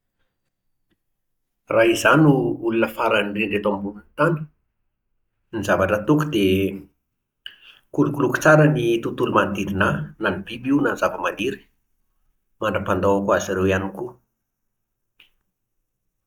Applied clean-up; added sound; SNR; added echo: neural mask model DeepFilterNet 3.